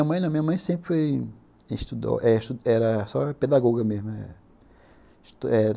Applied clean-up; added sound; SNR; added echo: none; none; none; none.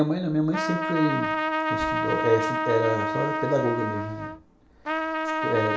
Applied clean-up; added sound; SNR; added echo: none; Trumpet; 1 dB; reverberation time 0.4 s.